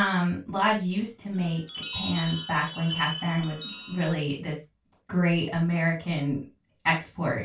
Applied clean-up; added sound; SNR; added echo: none; Chime; 9 dB; reverberation time 0.2 s.